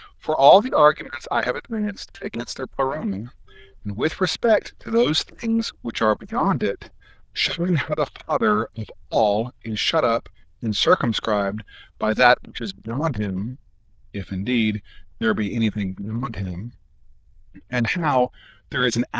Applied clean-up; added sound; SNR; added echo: neural diffusion model UNIVERSE++.